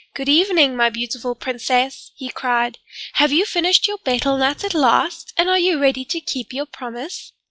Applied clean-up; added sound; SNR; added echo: classical method log-MMSE.